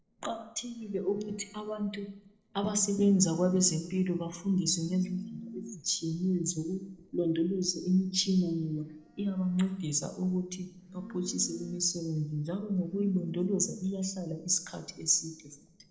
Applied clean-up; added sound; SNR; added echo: neural separator model SepFormer DNS4.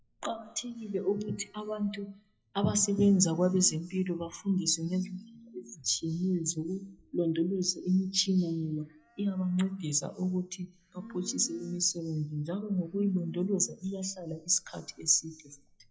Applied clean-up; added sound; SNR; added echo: classical method WPE with log-MMSE.